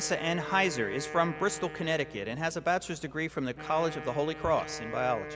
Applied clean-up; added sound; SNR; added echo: none; Wind instrument, woodwind instrument; 12 dB; none.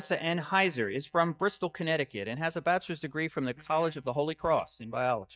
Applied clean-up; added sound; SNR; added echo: neural mask model DeepFilterNet 3.